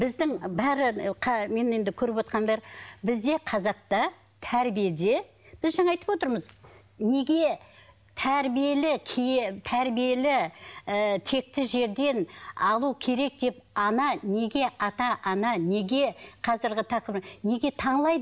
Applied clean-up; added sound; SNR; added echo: none; none; none; none.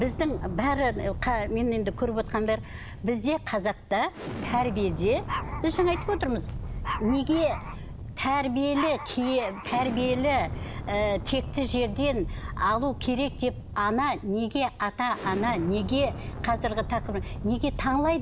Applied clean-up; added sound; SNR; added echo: none; Explosion + Dog; 8 dB; none.